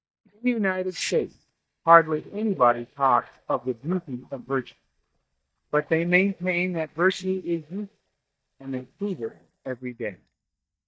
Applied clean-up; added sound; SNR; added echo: neural mask model DeepFilterNet 3.